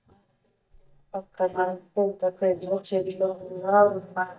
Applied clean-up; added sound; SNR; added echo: neural mask model DeepFilterNet 3.